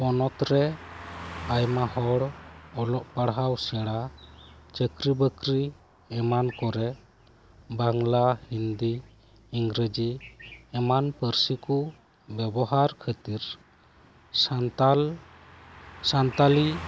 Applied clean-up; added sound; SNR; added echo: none; Car passing by; 19 dB; none.